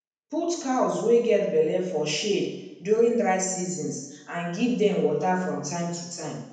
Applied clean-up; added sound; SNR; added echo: none; none; none; reverberation time 0.9 s.